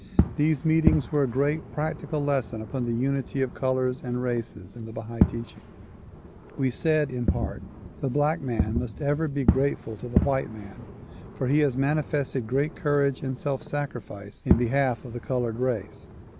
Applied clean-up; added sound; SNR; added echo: none; Fireworks; 4 dB; none.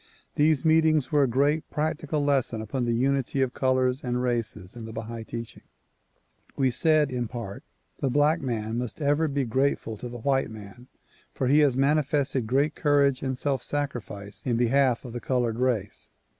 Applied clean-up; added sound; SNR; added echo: none; none; none; none.